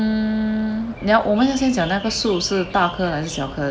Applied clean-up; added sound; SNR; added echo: none; none; none; none.